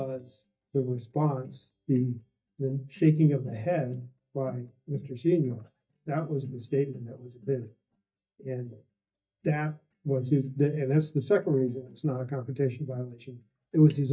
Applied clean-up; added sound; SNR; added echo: neural mask model DeepFilterNet 3.